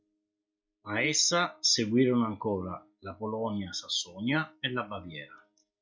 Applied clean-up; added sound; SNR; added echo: neural mask model DeepFilterNet 3.